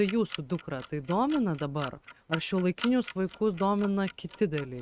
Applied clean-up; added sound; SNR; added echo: neural mask model RNNoise.